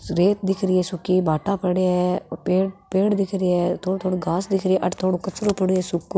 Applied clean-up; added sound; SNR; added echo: none; none; none; none.